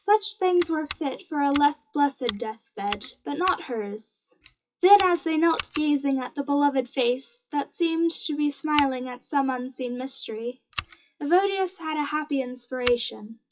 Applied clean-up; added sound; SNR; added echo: classical method WPE with log-MMSE.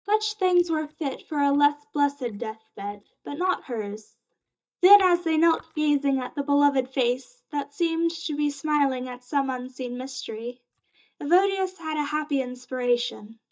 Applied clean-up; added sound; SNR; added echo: neural mask model DeepFilterNet 3.